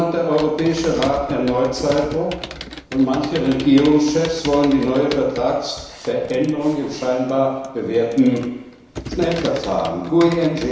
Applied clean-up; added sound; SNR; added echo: none; Computer keyboard; 15 dB; reverberation time 1.0 s.